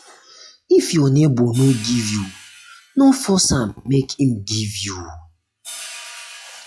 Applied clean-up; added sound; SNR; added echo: classical method log-MMSE.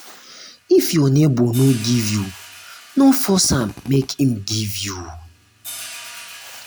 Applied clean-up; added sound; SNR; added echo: none; Hi-hat + Drill; 19 dB; none.